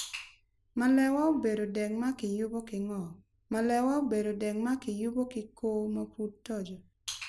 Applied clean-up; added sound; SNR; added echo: none; none; none; none.